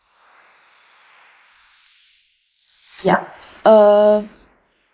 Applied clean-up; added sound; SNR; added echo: neural mask model Resemble Enhance denoiser.